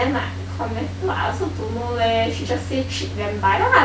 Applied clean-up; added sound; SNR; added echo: none; none; none; none.